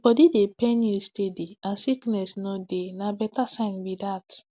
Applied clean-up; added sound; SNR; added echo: none; none; none; none.